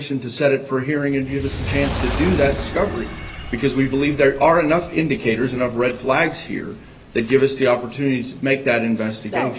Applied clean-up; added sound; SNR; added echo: none; Fire; 11 dB; none.